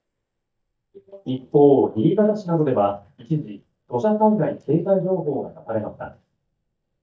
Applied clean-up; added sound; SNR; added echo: neural mask model DeepFilterNet 3.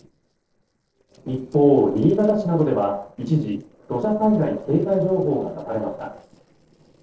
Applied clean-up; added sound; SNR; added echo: neural separator model SepFormer DNS4.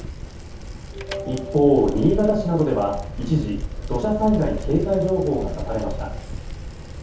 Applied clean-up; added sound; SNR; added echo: none; Bicycle; 8 dB; reverberation time 0.6 s.